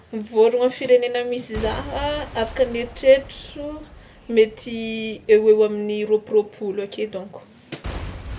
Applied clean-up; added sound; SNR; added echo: none; Shatter / Crushing / Boom; 17 dB; none.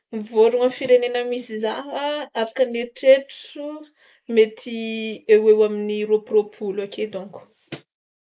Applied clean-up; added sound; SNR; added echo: neural mask model Resemble Enhance denoiser.